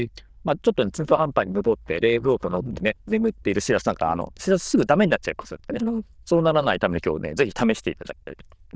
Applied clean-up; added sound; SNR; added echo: neural diffusion model UNIVERSE++.